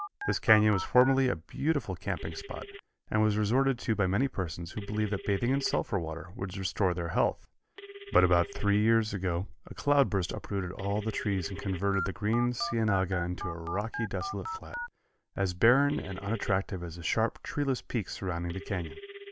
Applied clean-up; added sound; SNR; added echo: none; Telephone; 14 dB; none.